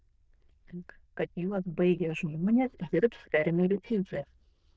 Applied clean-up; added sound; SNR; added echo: neural diffusion model UNIVERSE++.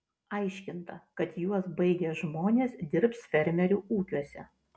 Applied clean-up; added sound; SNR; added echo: none; none; none; none.